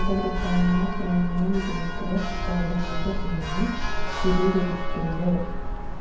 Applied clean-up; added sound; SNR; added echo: none; Church bell; 0 dB; reverberation time 0.9 s.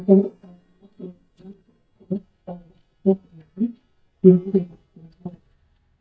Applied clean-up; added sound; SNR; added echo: neural mask model DeepFilterNet 3.